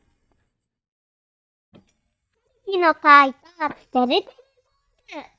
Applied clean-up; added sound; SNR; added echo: neural mask model DeepFilterNet 3.